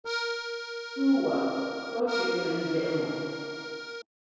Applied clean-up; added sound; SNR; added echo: none; Accordion; 5 dB; reverberation time 2.2 s.